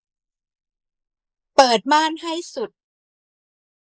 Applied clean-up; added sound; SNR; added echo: neural mask model Resemble Enhance denoiser.